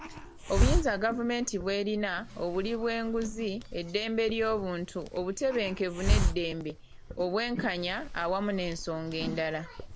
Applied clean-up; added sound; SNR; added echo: none; Hiss; 2 dB; none.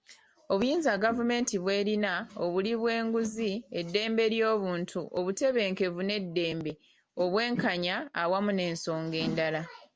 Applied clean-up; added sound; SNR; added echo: none; none; none; none.